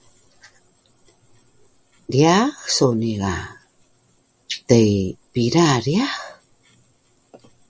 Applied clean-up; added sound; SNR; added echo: none; none; none; none.